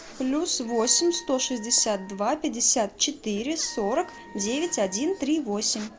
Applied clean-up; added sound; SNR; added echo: none; Wind instrument, woodwind instrument + Crowd; 20 dB; none.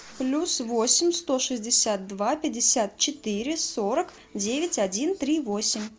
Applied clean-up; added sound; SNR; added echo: none; none; none; none.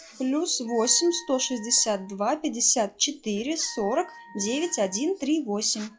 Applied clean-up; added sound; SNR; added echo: classical method log-MMSE.